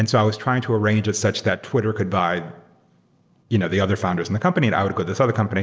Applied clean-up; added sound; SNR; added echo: none; none; none; none.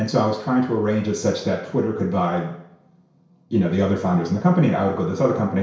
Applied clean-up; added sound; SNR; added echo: none; none; none; reverberation time 0.6 s.